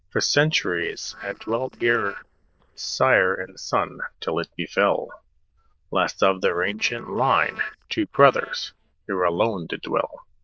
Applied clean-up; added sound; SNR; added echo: neural diffusion model UNIVERSE++.